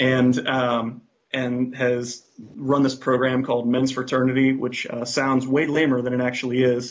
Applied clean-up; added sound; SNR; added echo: none; none; none; none.